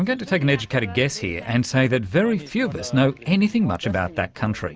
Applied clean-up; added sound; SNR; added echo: none; none; none; none.